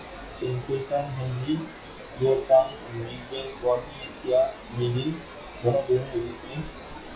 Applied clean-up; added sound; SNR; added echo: classical method WPE with log-MMSE.